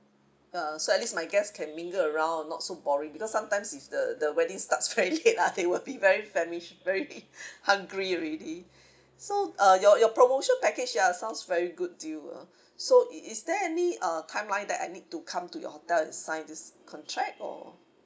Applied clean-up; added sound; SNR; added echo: none; none; none; none.